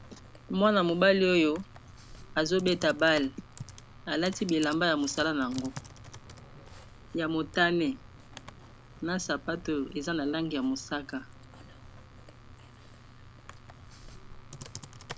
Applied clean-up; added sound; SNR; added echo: none; Computer keyboard; 16 dB; none.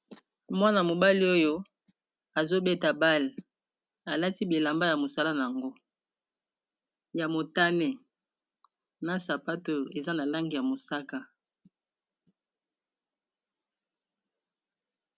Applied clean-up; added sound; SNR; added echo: none; none; none; none.